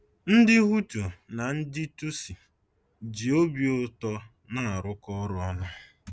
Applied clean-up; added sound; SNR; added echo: none; none; none; none.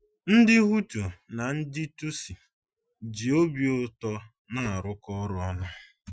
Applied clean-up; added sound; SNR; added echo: classical method Wiener filter.